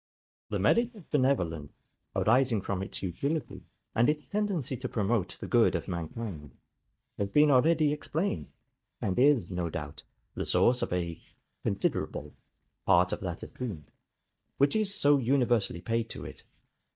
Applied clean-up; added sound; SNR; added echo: neural mask model DeepFilterNet 3.